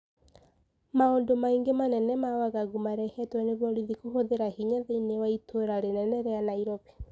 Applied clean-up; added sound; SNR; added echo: none; none; none; none.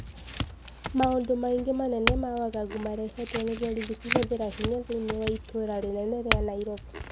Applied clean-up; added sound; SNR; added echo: none; Chink, clink / Domestic sounds, home sounds; 4 dB; none.